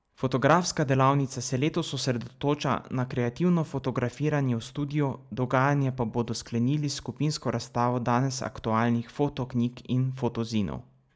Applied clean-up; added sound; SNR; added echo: none; none; none; none.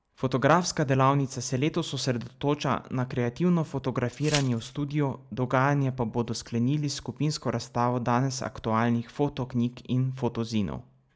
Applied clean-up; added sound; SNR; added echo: none; Glass; 11 dB; none.